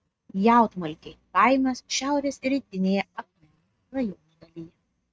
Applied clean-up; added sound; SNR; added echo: neural mask model RNNoise.